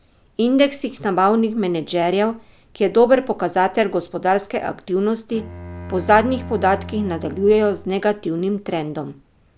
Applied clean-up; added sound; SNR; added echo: none; Bowed string instrument; 15 dB; none.